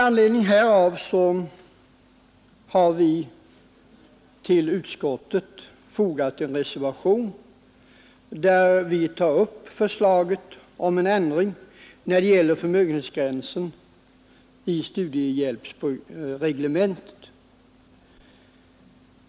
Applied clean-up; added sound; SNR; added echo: none; none; none; none.